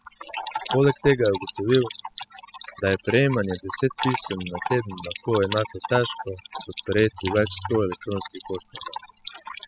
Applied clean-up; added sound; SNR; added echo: classical method spectral subtraction.